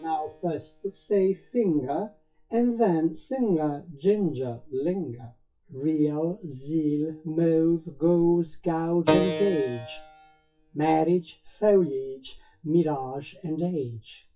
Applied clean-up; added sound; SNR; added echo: classical method WPE with log-MMSE.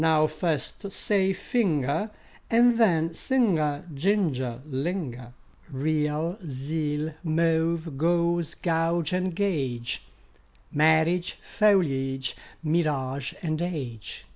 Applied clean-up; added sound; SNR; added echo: none; none; none; none.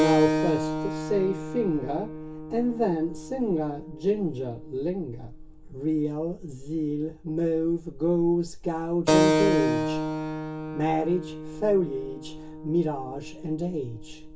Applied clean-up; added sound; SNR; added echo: none; Keyboard (musical); 3 dB; reverberation time 0.2 s.